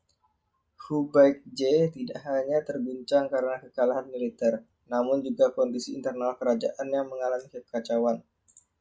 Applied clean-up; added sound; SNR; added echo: none; none; none; none.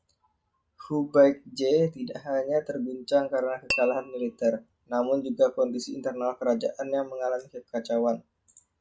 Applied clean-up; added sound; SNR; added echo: none; Tap / Glass; 8 dB; none.